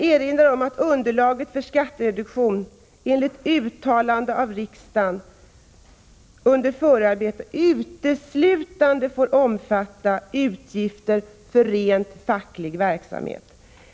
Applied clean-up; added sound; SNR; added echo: none; none; none; none.